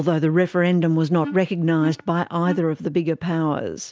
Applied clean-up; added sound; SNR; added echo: none; Wind instrument, woodwind instrument; 15 dB; none.